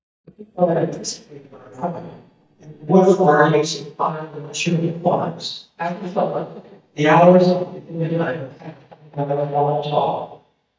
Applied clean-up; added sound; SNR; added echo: neural mask model DeepFilterNet 3.